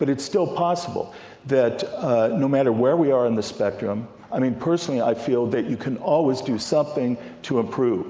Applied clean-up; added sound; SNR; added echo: none; none; none; none.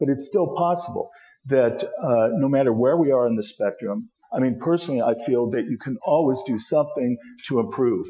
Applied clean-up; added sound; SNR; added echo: classical method Wiener filter.